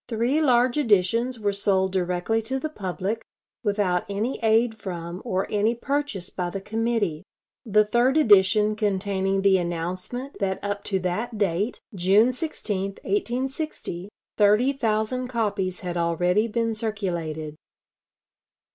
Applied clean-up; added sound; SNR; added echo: none; none; none; none.